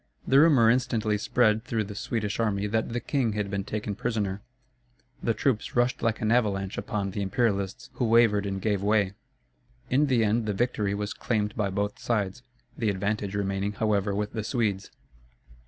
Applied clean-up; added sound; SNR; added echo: none; none; none; none.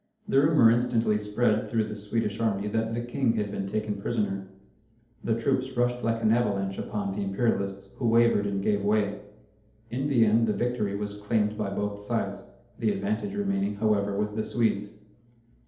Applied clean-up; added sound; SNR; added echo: none; none; none; reverberation time 2.2 s.